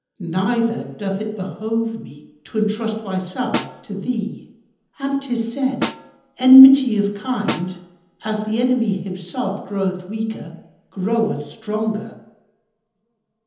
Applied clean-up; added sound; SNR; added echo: none; Snare drum; 10 dB; reverberation time 0.9 s.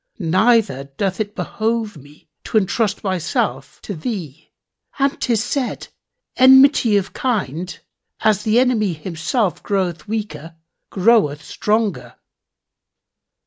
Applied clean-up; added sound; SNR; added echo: none; none; none; none.